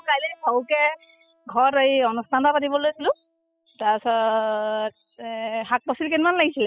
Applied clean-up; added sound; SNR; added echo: classical method spectral subtraction.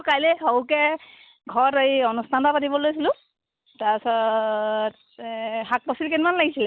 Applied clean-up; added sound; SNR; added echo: none; none; none; none.